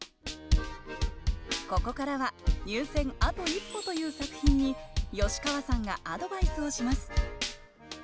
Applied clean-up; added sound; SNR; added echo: none; Drum / Drum kit; -2 dB; none.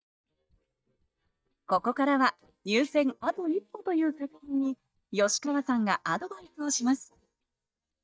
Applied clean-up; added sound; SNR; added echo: neural mask model DeepFilterNet 3.